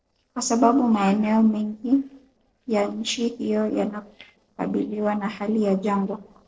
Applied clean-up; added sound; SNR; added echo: neural separator model SepFormer DNS4.